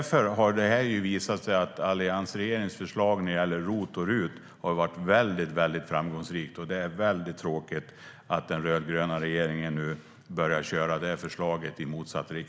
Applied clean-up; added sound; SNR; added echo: none; none; none; none.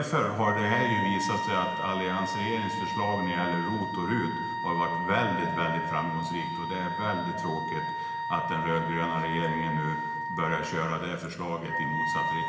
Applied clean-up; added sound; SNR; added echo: none; Wind instrument, woodwind instrument; 2 dB; reverberation time 1.3 s.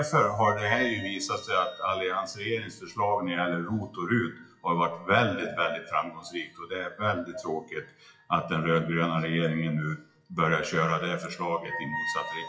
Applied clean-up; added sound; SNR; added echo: classical method WPE with log-MMSE.